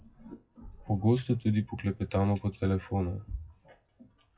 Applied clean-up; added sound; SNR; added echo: classical method WPE with log-MMSE.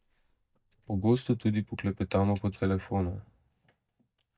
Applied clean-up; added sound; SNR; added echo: neural mask model DeepFilterNet 3.